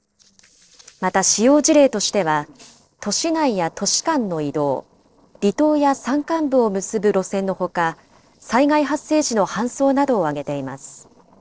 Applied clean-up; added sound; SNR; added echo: neural separator model SepFormer DNS4.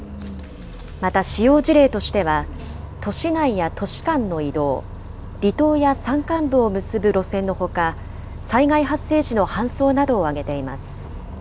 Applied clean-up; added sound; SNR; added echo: none; Bus; 12 dB; none.